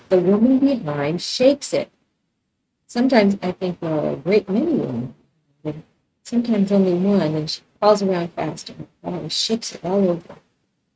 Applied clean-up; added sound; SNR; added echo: neural mask model RNNoise.